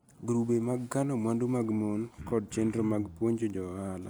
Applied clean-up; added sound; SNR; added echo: none; Cough; 15 dB; none.